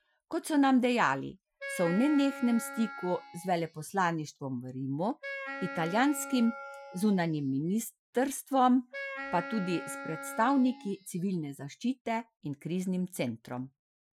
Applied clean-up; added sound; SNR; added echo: classical method Wiener filter.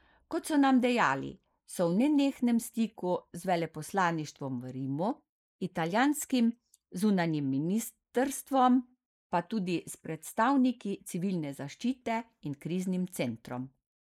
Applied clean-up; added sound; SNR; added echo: neural mask model Resemble Enhance denoiser.